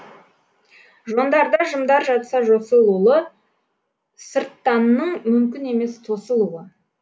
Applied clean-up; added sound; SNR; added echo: none; none; none; none.